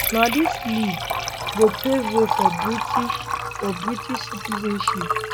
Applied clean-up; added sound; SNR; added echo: none; Liquid; 1 dB; none.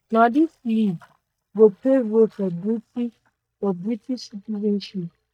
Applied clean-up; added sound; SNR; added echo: neural mask model DeepFilterNet 3.